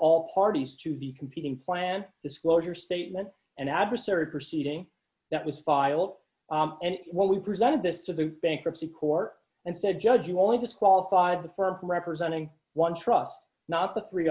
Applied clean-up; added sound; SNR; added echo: none; none; none; none.